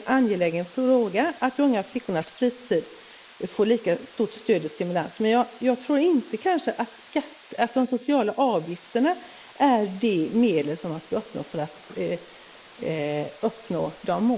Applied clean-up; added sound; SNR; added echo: neural mask model Resemble Enhance denoiser.